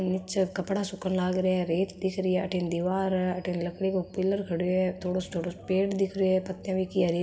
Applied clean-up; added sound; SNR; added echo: none; none; none; reverberation time 2.8 s.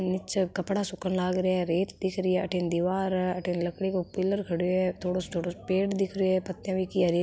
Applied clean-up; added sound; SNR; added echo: none; none; none; none.